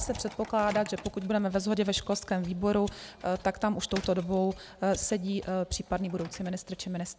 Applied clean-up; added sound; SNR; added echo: none; Microwave oven + Mechanisms; 17 dB; none.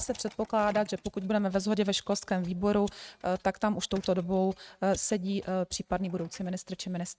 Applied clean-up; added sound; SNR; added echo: neural mask model RNNoise.